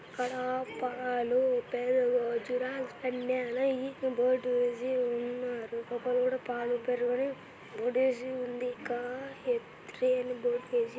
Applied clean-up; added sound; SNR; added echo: none; none; none; none.